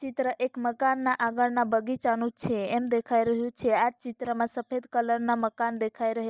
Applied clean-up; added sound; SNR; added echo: none; none; none; none.